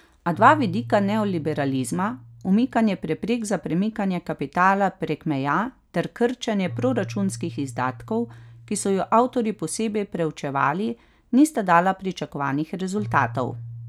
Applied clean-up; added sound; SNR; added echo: none; Keyboard (musical); 16 dB; none.